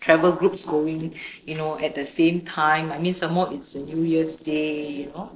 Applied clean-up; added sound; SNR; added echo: neural separator model SepFormer DNS4.